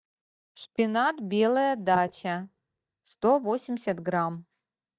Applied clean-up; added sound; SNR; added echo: neural mask model DeepFilterNet 3.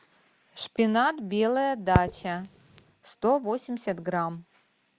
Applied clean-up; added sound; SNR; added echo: none; Crackle; 5 dB; none.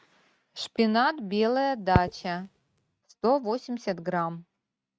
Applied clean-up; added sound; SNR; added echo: neural mask model RNNoise.